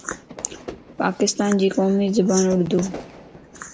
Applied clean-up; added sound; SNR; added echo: none; Fire / Fireworks; 18 dB; none.